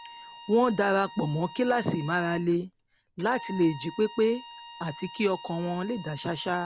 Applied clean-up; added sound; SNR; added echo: none; Bowed string instrument; 17 dB; none.